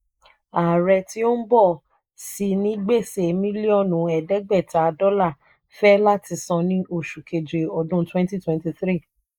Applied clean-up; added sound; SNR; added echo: neural mask model Resemble Enhance denoiser.